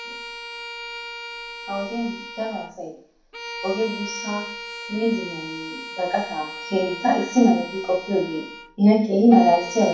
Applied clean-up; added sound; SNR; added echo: none; Bowed string instrument; 13 dB; reverberation time 0.6 s.